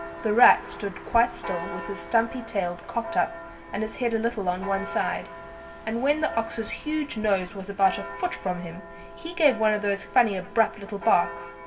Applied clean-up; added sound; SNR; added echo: none; Church bell; 13 dB; reverberation time 2.0 s.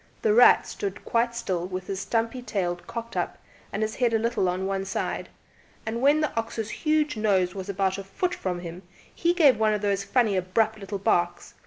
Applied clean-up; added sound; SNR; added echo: none; none; none; none.